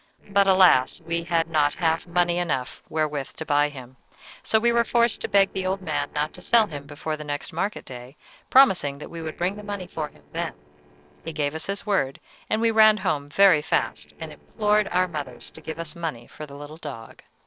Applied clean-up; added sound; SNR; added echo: neural separator model SepFormer DNS4.